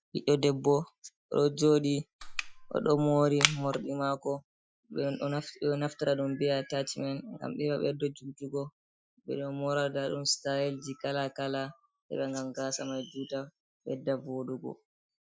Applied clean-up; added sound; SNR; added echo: classical method Wiener filter.